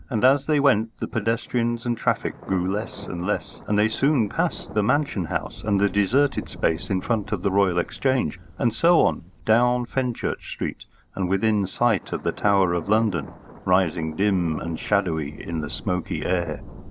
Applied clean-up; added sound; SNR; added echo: none; Thunder; 17 dB; none.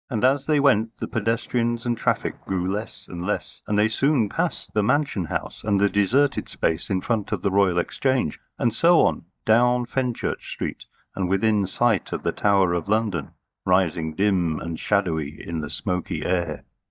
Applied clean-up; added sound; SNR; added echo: neural mask model DeepFilterNet 3.